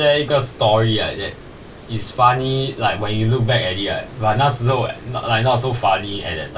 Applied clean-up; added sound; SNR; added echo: none; Water; 19 dB; reverberation time 0.2 s.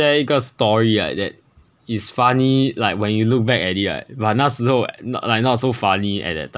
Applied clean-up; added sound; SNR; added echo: none; none; none; none.